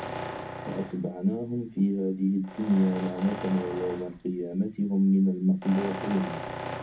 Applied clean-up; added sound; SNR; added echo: none; Tools; 11 dB; reverberation time 0.3 s.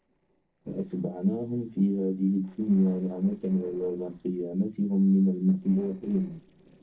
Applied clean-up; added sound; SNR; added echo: neural separator model SepFormer DNS4.